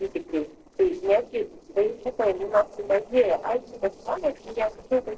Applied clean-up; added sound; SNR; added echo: neural separator model SepFormer DNS4.